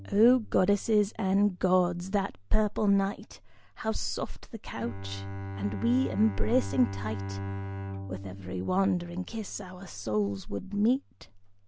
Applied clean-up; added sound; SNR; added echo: none; Bowed string instrument; 12 dB; none.